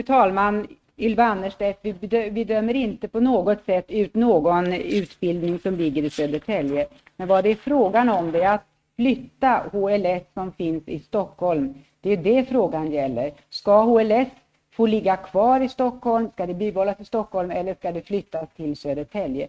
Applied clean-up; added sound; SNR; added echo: neural mask model RNNoise.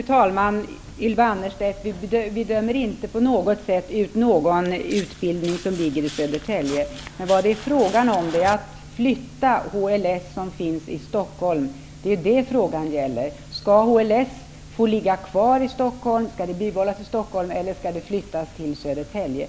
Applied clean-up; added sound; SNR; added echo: none; Walk, footsteps; 17 dB; none.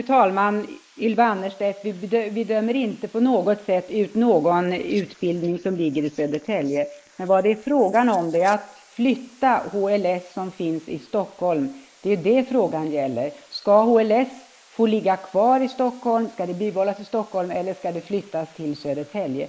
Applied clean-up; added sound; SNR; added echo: neural mask model Resemble Enhance denoiser.